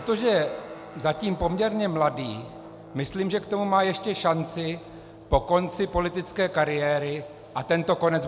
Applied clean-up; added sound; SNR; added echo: none; Guitar; 20 dB; none.